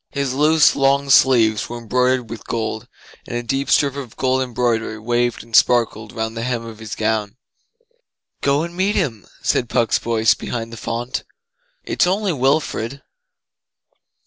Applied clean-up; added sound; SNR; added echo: none; none; none; none.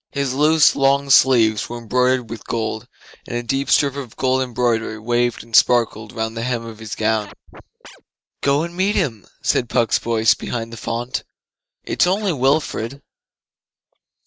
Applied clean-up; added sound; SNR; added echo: neural mask model RNNoise.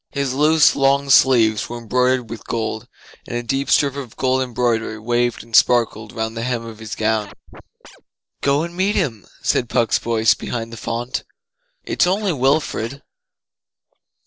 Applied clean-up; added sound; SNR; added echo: neural separator model SepFormer DNS4.